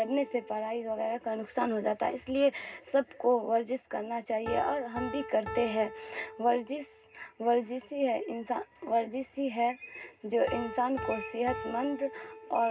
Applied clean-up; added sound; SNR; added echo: none; Piano; 14 dB; reverberation time 0.2 s.